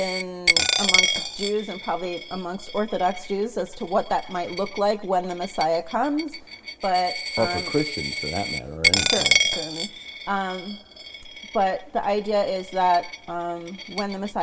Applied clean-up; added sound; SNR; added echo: none; Coin (dropping); 2 dB; reverberation time 0.9 s.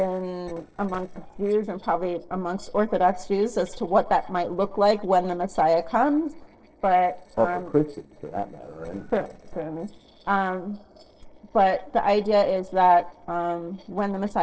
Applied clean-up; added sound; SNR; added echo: neural separator model SepFormer DNS4.